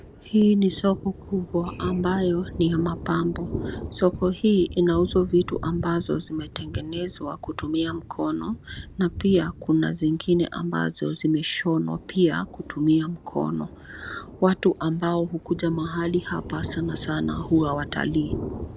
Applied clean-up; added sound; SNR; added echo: none; Thunder; 13 dB; none.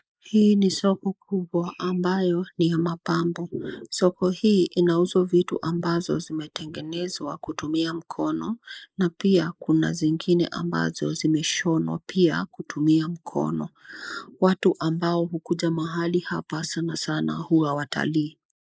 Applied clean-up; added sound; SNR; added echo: neural mask model Resemble Enhance denoiser.